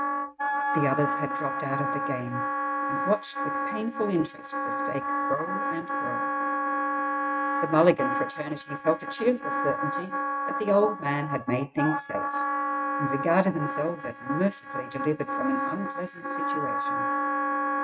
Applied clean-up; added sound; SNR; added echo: neural mask model RNNoise.